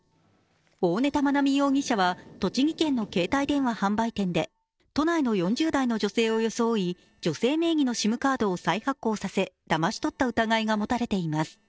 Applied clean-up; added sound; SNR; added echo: neural separator model SepFormer DNS4.